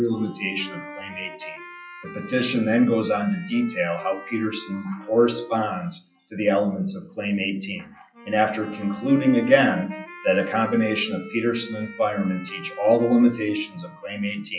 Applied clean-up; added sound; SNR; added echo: classical method WPE with log-MMSE.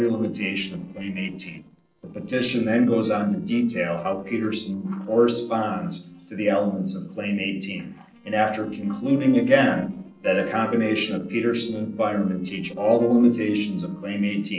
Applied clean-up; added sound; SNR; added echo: neural separator model SepFormer DNS4.